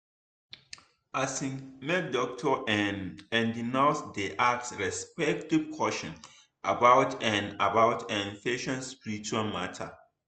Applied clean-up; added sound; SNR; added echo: none; none; none; none.